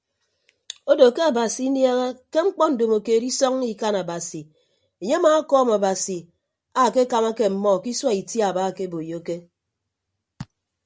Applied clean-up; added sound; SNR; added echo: none; none; none; none.